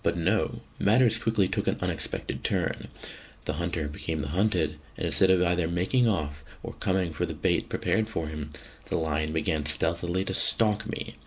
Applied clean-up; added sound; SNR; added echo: none; none; none; none.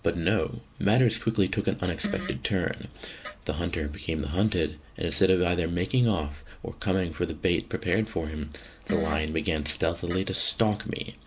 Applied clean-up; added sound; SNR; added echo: none; Fart; 12 dB; none.